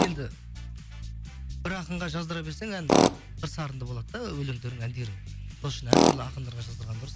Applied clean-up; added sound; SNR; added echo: none; Tools; -4 dB; none.